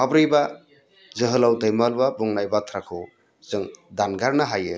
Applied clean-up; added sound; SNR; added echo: none; none; none; none.